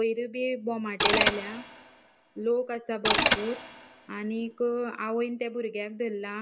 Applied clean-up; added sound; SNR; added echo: none; Mechanisms; -1 dB; none.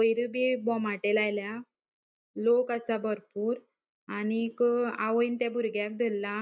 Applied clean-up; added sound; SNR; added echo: none; none; none; none.